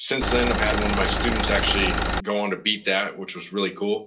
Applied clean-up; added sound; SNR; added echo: none; Engine; -2 dB; reverberation time 0.2 s.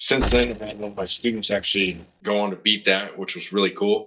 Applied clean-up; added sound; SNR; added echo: neural mask model DeepFilterNet 3.